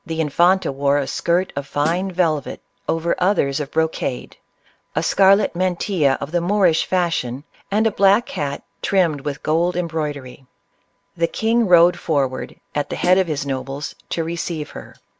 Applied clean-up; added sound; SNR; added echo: none; Snare drum; 12 dB; none.